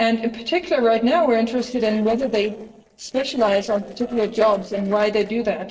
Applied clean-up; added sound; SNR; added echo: neural separator model SepFormer DNS4.